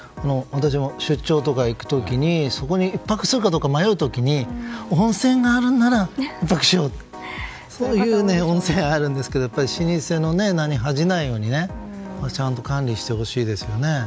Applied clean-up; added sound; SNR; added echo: none; none; none; none.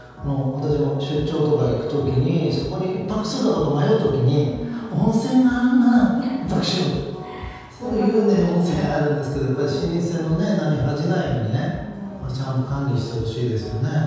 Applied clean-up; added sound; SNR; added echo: none; none; none; reverberation time 1.2 s.